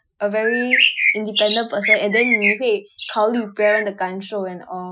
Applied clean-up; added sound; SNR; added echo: classical method Wiener filter.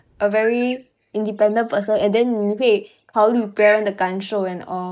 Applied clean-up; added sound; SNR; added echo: neural mask model DeepFilterNet 3.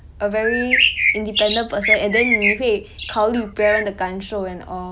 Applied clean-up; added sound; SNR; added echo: none; Bird; 0 dB; none.